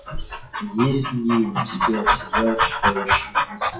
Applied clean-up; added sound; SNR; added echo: classical method WPE with log-MMSE.